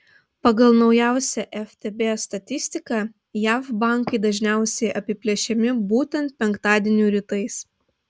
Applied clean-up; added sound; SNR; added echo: none; none; none; none.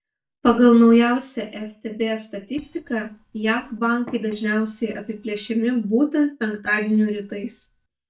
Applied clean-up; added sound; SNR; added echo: neural mask model DeepFilterNet 3.